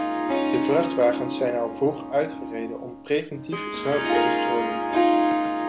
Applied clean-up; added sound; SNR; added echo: none; Harp; -2 dB; none.